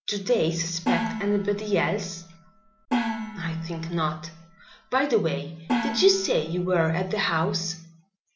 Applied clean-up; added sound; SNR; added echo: none; Gong; 6 dB; none.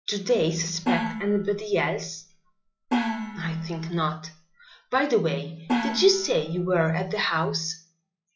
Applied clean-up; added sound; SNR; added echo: classical method log-MMSE.